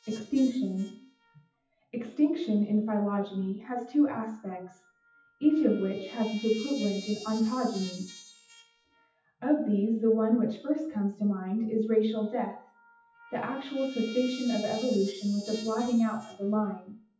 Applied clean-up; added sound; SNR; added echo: classical method WPE with log-MMSE.